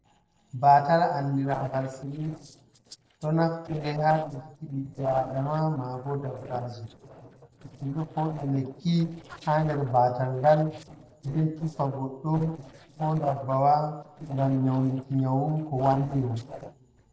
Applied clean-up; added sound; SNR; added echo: neural separator model SepFormer DNS4.